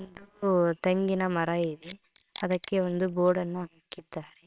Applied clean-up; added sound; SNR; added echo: neural separator model SepFormer WHAMR!.